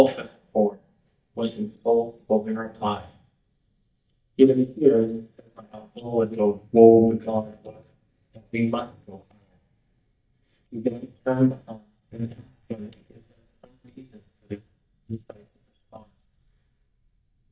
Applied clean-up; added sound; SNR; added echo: neural mask model DeepFilterNet 3.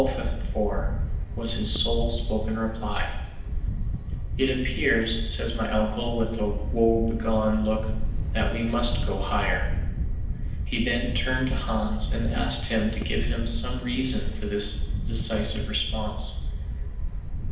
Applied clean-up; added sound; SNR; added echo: none; Wind; -1 dB; reverberation time 0.8 s.